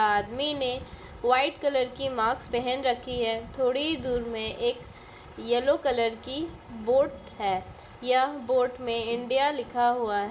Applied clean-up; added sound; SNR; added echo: none; none; none; reverberation time 0.8 s.